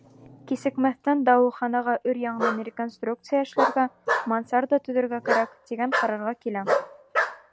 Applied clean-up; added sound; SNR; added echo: none; Bark; 5 dB; none.